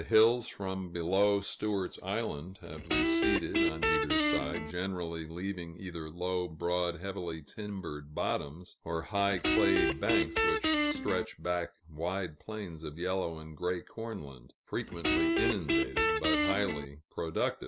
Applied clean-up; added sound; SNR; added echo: none; Guitar; -3 dB; none.